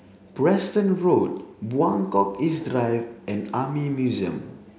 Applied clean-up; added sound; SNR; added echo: none; none; none; none.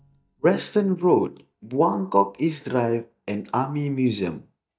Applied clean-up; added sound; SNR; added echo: neural mask model DeepFilterNet 3.